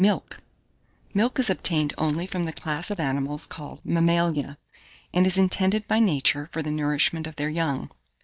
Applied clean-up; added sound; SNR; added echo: neural mask model DeepFilterNet 3.